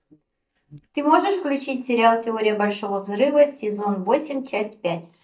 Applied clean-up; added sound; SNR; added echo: neural mask model DeepFilterNet 3.